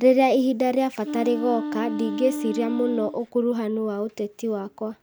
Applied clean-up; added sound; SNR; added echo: none; Wind instrument, woodwind instrument; 7 dB; none.